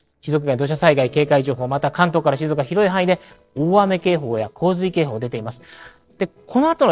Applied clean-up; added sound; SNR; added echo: neural separator model SepFormer DNS4.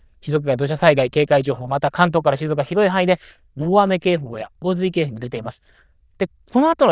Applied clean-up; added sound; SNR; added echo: neural diffusion model UNIVERSE++.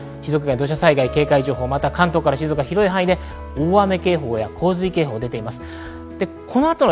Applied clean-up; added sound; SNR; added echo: none; Wind instrument, woodwind instrument; 15 dB; none.